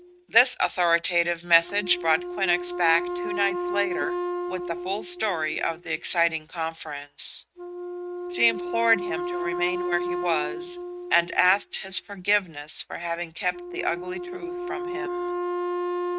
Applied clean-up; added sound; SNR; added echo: neural mask model RNNoise.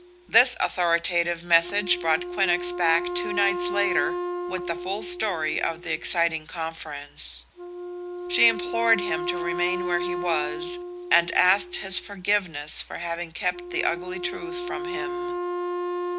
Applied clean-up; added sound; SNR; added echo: none; Wind instrument, woodwind instrument; 5 dB; none.